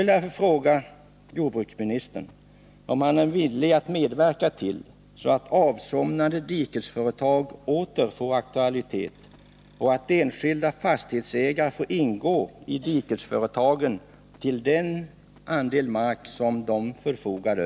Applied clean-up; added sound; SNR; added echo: none; none; none; none.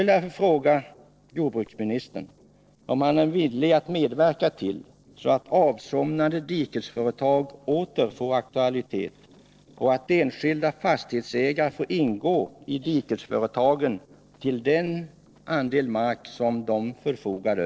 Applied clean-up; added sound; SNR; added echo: neural separator model SepFormer DNS4.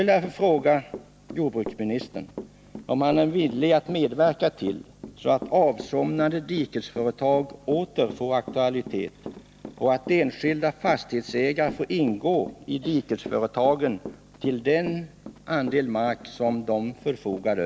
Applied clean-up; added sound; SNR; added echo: none; Walk, footsteps / Run; 17 dB; none.